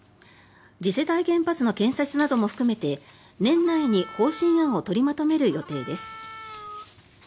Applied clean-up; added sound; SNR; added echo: none; Harmonica; 16 dB; none.